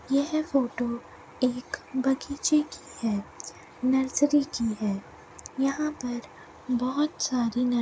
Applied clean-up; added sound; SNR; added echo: none; none; none; none.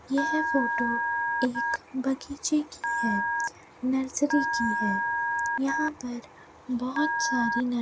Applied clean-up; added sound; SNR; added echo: none; Telephone; 0 dB; none.